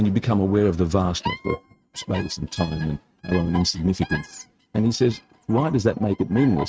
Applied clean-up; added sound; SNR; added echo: neural mask model RNNoise.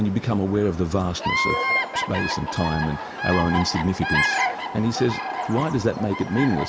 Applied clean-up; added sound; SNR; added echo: none; Bird vocalization, bird call, bird song; 3 dB; none.